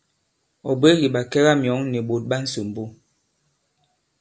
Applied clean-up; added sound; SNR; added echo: none; none; none; none.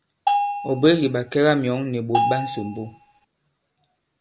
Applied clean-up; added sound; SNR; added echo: none; Bell; 1 dB; none.